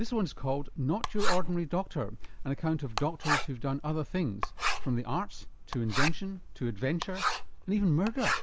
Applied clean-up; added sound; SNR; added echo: none; Writing; 0 dB; none.